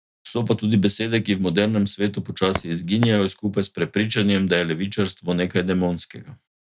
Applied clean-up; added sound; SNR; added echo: none; Walk, footsteps; 9 dB; none.